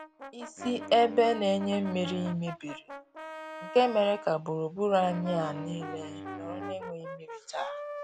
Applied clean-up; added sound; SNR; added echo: none; Wind instrument, woodwind instrument + Brass instrument; 11 dB; none.